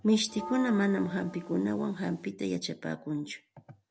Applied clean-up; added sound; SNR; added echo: none; Bell; 14 dB; none.